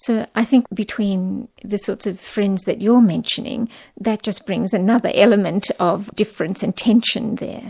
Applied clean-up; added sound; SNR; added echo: none; none; none; none.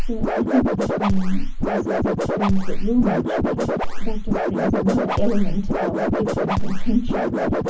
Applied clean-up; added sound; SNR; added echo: none; Scratching (performance technique); -5 dB; reverberation time 0.3 s.